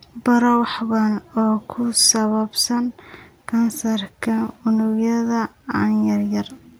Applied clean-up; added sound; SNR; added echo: none; none; none; none.